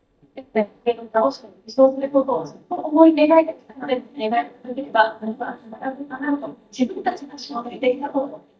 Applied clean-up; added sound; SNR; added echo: neural mask model DeepFilterNet 3.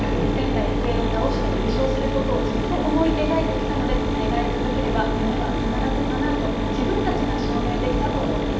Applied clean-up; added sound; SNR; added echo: none; Mechanisms; -5 dB; reverberation time 0.8 s.